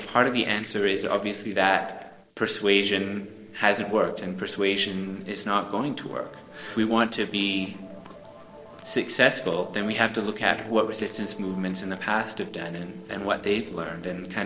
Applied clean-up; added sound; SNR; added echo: neural separator model SepFormer DNS4.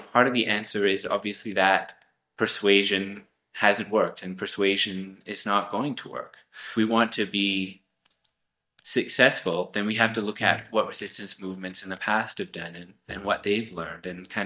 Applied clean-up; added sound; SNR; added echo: neural mask model DeepFilterNet 3.